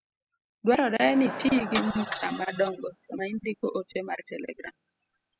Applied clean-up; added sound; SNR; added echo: classical method spectral subtraction.